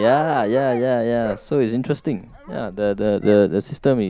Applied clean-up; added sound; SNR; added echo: none; Dog; 18 dB; none.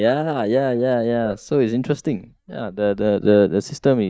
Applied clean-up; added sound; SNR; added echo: neural mask model DeepFilterNet 3.